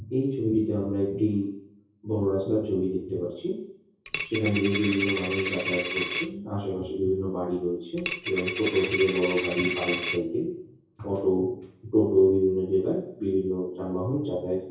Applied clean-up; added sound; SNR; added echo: none; Coin (dropping); 5 dB; reverberation time 0.6 s.